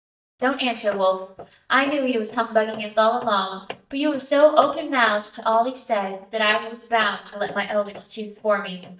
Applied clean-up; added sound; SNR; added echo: neural mask model DeepFilterNet 3.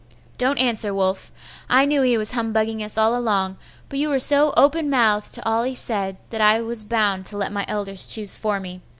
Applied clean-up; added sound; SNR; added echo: none; none; none; none.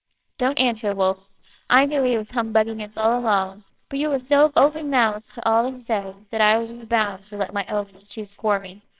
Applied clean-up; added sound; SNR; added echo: neural separator model SepFormer WHAMR!.